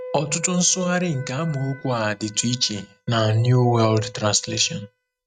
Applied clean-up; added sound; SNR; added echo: neural mask model RNNoise.